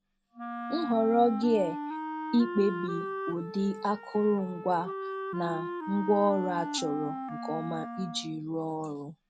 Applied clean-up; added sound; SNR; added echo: none; Wind instrument, woodwind instrument; 7 dB; none.